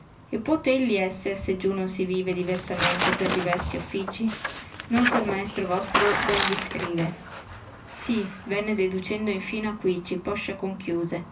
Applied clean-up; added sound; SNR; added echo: none; Tearing; 5 dB; reverberation time 0.4 s.